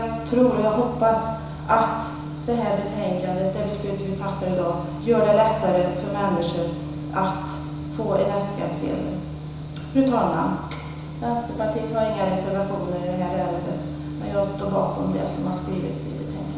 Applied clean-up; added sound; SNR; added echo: none; none; none; reverberation time 1.0 s.